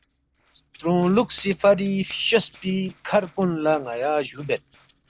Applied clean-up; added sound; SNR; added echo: neural separator model SepFormer DNS4.